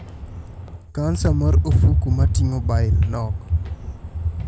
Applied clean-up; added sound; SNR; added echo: none; Walk, footsteps; 19 dB; none.